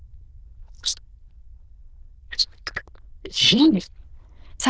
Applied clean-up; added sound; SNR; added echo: neural diffusion model UNIVERSE++.